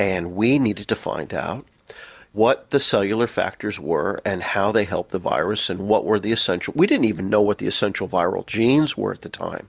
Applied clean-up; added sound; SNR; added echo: none; none; none; none.